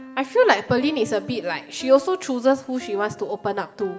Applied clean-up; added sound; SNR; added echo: none; Piano; 18 dB; reverberation time 1.2 s.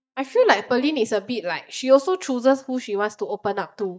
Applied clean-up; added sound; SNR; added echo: neural mask model DeepFilterNet 3.